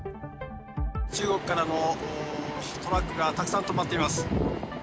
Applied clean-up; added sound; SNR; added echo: none; none; none; none.